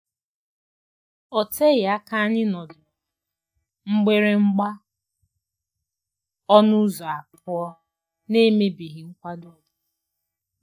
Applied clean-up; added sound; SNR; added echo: neural mask model DeepFilterNet 3.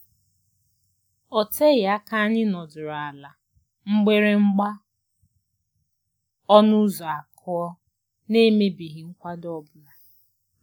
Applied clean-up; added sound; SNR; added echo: none; none; none; none.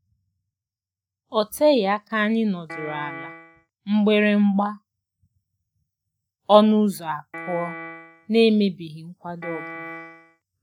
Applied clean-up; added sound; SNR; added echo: neural mask model RNNoise.